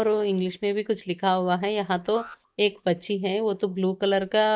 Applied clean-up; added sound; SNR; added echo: neural mask model DeepFilterNet 3.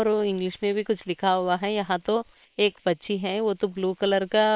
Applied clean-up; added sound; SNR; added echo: neural separator model SepFormer WHAM!.